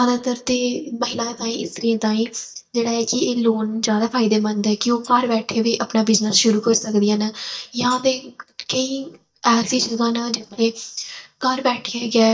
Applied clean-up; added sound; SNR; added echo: neural mask model DeepFilterNet 3.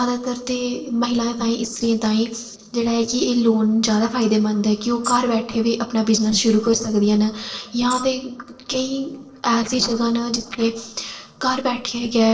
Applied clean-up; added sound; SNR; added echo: neural separator model SepFormer DNS4.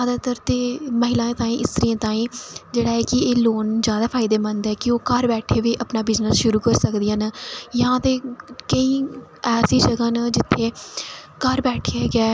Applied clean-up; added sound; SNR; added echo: none; none; none; none.